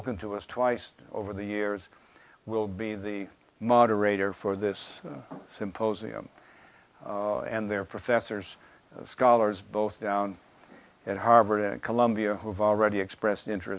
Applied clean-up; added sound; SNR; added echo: none; none; none; none.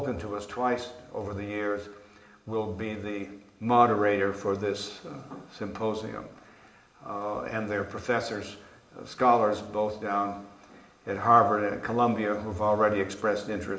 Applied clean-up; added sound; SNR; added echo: none; none; none; reverberation time 1.6 s.